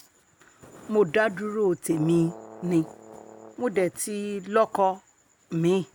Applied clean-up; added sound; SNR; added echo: none; Brass instrument; 18 dB; none.